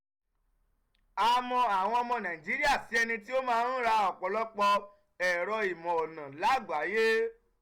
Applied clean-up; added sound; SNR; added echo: none; none; none; none.